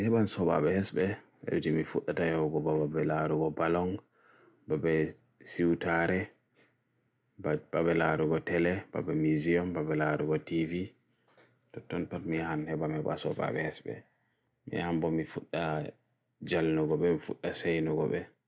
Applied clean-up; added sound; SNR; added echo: none; none; none; none.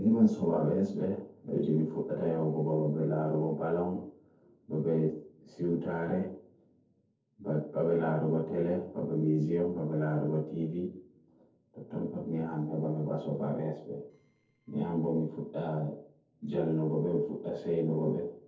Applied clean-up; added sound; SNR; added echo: neural separator model SepFormer DNS4.